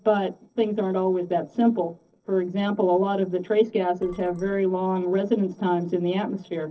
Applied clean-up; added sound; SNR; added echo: neural separator model SepFormer DNS4.